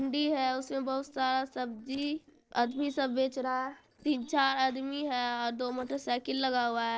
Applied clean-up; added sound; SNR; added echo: neural separator model SepFormer DNS4.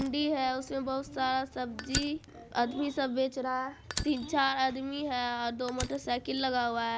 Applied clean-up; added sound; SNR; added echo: none; Fire; 12 dB; none.